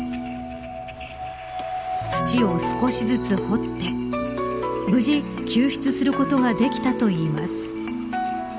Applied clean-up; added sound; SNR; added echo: none; none; none; none.